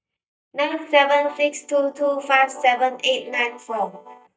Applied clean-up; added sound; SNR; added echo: neural mask model DeepFilterNet 3.